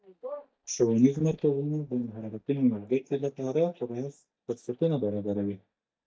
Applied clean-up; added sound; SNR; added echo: neural mask model DeepFilterNet 3.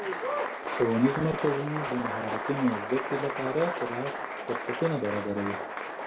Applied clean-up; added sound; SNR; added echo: none; Applause; 3 dB; reverberation time 0.3 s.